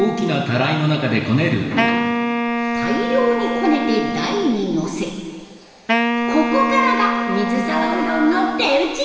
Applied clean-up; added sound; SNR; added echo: none; Wind instrument, woodwind instrument; 3 dB; reverberation time 1.6 s.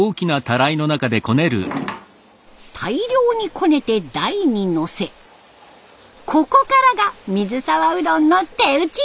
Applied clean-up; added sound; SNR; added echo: none; none; none; none.